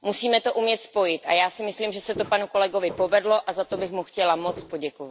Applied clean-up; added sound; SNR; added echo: none; Walk, footsteps; 17 dB; none.